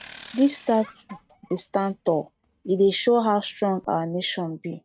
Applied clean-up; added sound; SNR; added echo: neural mask model RNNoise.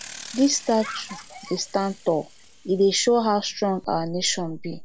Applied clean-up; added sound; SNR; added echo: none; Bicycle; 16 dB; none.